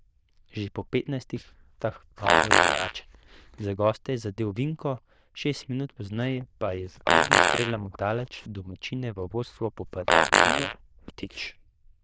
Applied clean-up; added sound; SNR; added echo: neural diffusion model UNIVERSE++.